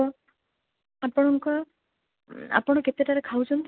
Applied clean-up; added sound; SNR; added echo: none; none; none; none.